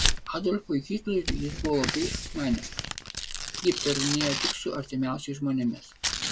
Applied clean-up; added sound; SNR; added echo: none; Tearing; 2 dB; none.